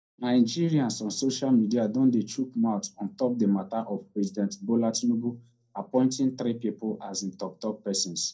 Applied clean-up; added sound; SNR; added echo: none; none; none; reverberation time 0.2 s.